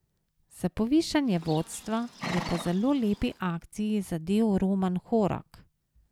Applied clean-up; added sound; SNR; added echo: none; Livestock, farm animals, working animals; 12 dB; none.